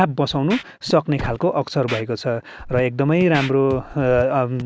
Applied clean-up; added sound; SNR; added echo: none; Scratching (performance technique); 14 dB; none.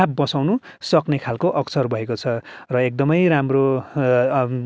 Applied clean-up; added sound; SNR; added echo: none; none; none; none.